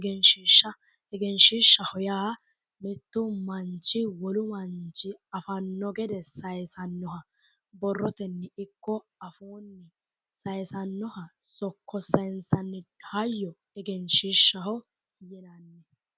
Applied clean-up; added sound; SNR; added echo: none; none; none; none.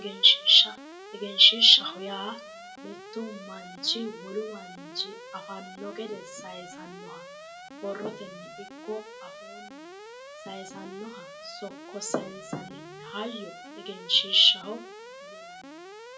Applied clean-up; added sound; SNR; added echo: none; Alarm; 16 dB; reverberation time 0.2 s.